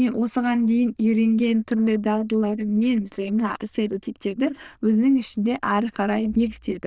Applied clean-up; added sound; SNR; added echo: neural diffusion model UNIVERSE++.